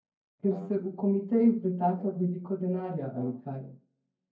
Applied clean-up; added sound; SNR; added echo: neural mask model DeepFilterNet 3.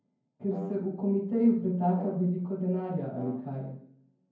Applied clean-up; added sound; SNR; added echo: none; Brass instrument; 17 dB; reverberation time 0.9 s.